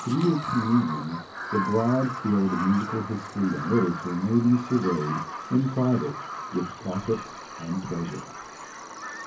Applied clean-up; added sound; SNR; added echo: none; Bird vocalization, bird call, bird song; 9 dB; reverberation time 0.3 s.